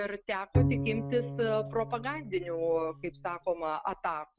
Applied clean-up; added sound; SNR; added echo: none; Bowed string instrument; 1 dB; none.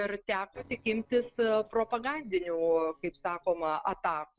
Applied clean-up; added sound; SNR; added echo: neural separator model SepFormer DNS4.